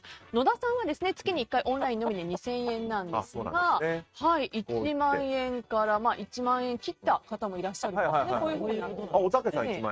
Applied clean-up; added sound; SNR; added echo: neural mask model RNNoise.